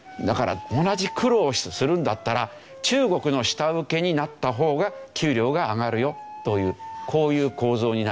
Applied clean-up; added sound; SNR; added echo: none; Wind instrument, woodwind instrument; 18 dB; none.